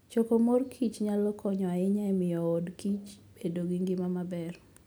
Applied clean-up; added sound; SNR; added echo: none; none; none; none.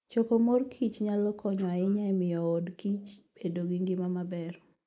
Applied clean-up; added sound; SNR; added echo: neural mask model Resemble Enhance denoiser.